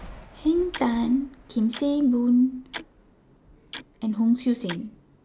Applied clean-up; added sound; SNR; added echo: none; Tick-tock + Thunder; 18 dB; none.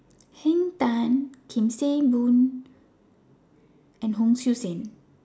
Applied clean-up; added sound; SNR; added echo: none; none; none; none.